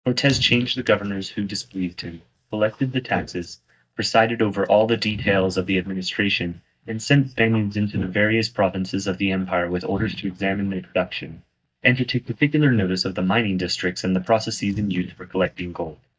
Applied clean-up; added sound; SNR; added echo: neural mask model DeepFilterNet 3.